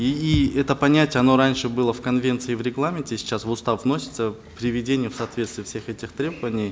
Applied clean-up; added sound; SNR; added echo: none; none; none; none.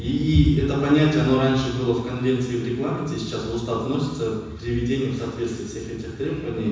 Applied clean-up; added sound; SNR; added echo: none; none; none; reverberation time 1.1 s.